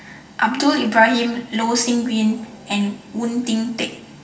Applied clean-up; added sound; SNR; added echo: none; none; none; reverberation time 0.9 s.